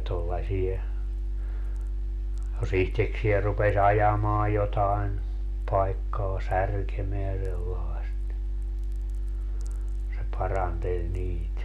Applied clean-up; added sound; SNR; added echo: none; none; none; none.